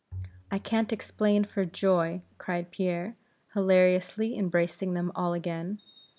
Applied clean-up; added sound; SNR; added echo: none; Bowed string instrument; 18 dB; none.